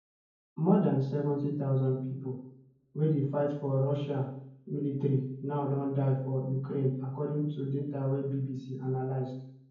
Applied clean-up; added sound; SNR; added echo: none; none; none; reverberation time 0.9 s.